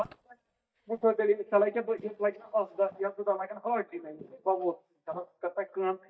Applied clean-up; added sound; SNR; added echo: neural mask model DeepFilterNet 3.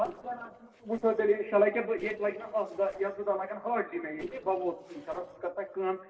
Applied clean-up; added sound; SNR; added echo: neural separator model SepFormer DNS4.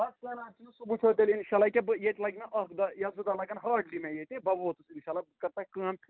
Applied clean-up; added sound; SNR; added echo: none; none; none; none.